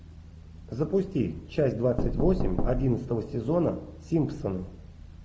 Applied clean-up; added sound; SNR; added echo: none; Knock; 2 dB; none.